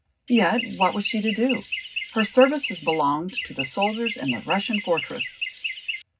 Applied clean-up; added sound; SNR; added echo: none; Chirp, tweet; 4 dB; reverberation time 0.4 s.